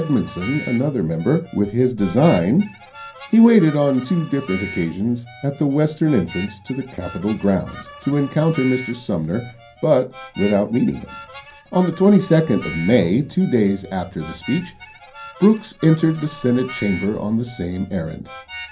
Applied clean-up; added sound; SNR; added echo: none; Harmonica; 18 dB; reverberation time 0.3 s.